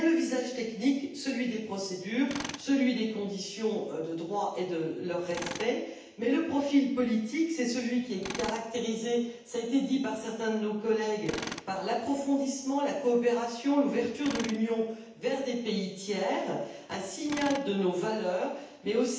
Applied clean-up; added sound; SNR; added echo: none; Tools; 17 dB; reverberation time 0.9 s.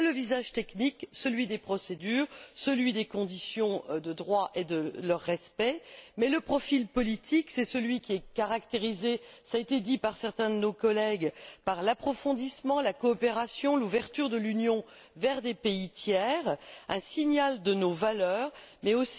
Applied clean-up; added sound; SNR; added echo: none; none; none; none.